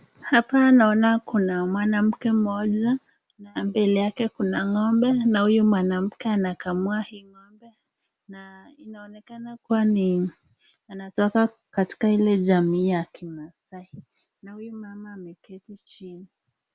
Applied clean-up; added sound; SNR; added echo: none; none; none; none.